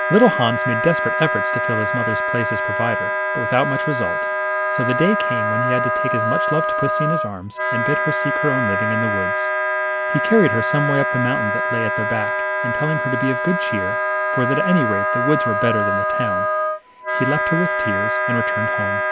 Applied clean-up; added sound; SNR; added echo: none; Wind instrument, woodwind instrument; -2 dB; none.